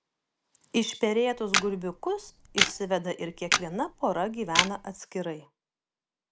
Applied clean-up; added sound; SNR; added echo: none; Camera; 0 dB; none.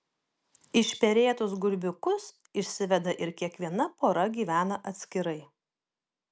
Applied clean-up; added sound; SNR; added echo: none; none; none; none.